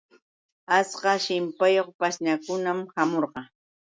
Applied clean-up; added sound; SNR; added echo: none; none; none; none.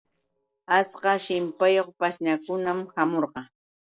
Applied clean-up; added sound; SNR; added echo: neural separator model SepFormer DNS4.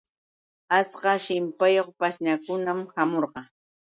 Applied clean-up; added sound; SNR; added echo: neural mask model DeepFilterNet 3.